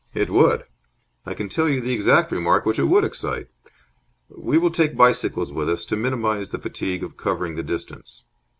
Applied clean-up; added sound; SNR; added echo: none; none; none; none.